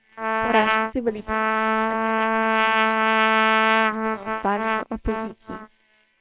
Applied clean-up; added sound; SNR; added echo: neural separator model SepFormer WHAM!.